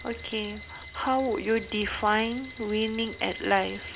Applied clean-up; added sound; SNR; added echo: none; Alarm + Truck; 14 dB; none.